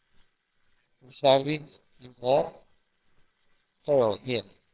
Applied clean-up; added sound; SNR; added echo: neural separator model SepFormer WHAMR!.